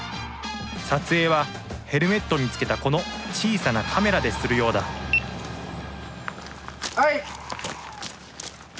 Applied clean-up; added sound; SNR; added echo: none; Bird; 18 dB; none.